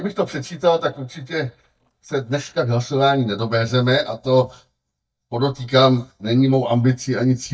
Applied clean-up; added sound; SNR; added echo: neural mask model DeepFilterNet 3.